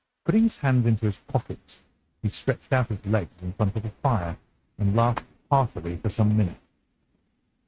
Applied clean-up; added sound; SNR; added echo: neural mask model RNNoise.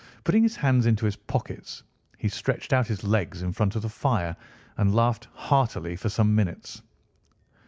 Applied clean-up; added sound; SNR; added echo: none; none; none; none.